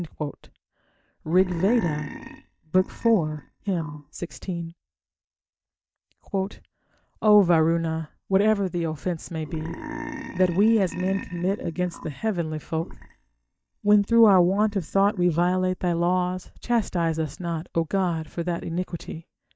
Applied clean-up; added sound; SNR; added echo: neural mask model DeepFilterNet 3.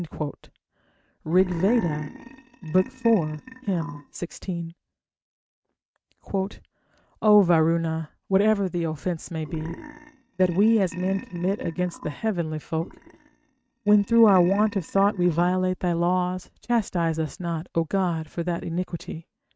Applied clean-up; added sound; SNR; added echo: neural mask model RNNoise.